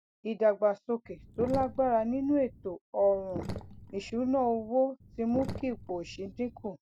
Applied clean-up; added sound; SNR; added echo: none; Sink (filling or washing); 12 dB; none.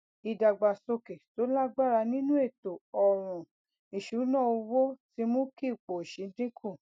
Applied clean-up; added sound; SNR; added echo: none; none; none; none.